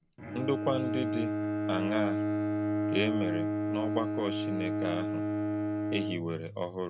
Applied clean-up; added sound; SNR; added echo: none; Bowed string instrument; -4 dB; none.